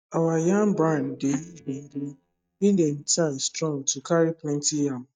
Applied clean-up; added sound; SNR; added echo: neural mask model DeepFilterNet 3.